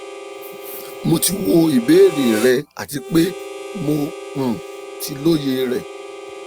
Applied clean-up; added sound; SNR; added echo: none; Harmonica; 13 dB; none.